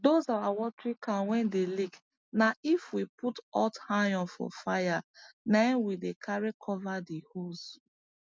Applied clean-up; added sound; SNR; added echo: none; none; none; none.